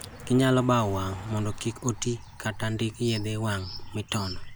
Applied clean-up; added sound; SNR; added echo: none; Car passing by; 13 dB; none.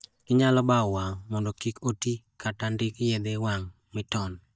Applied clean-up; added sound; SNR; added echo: neural mask model DeepFilterNet 3.